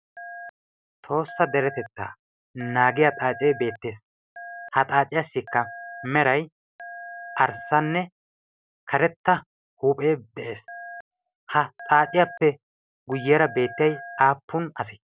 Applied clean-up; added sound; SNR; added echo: none; Telephone; 15 dB; none.